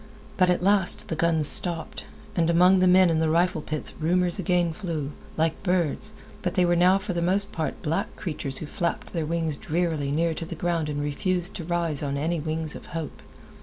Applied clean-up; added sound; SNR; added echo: none; none; none; none.